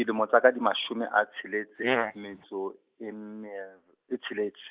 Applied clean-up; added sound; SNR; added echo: neural mask model Resemble Enhance denoiser.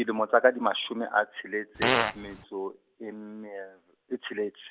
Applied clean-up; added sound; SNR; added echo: none; Fart; -3 dB; none.